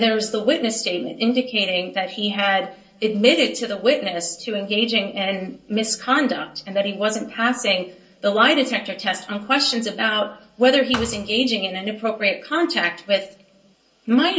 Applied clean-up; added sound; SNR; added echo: none; Thump, thud; 14 dB; reverberation time 0.2 s.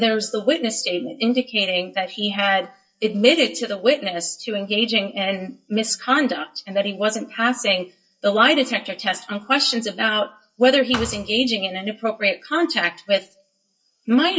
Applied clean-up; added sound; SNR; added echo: classical method WPE with log-MMSE.